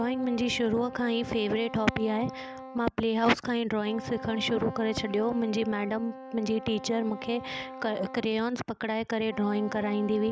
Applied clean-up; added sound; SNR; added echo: none; Wind instrument, woodwind instrument; 14 dB; none.